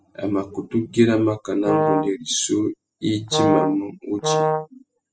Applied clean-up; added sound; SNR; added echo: classical method spectral subtraction.